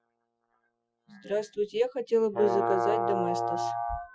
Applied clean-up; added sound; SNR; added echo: classical method Wiener filter.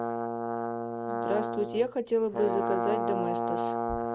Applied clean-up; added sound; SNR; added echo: none; Brass instrument; -1 dB; none.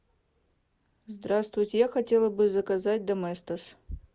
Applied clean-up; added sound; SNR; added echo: none; none; none; none.